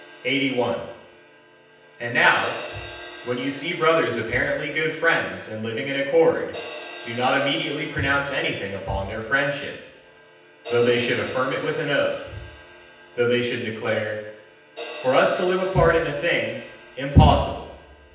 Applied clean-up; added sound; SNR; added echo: none; Crash cymbal; 18 dB; reverberation time 0.9 s.